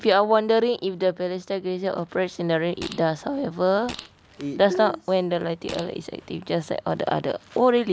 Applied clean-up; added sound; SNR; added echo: none; Fart; 18 dB; none.